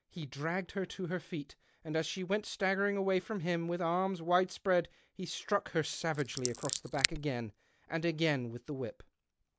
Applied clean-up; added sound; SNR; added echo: none; Scissors; 2 dB; none.